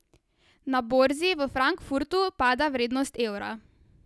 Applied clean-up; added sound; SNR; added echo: none; none; none; none.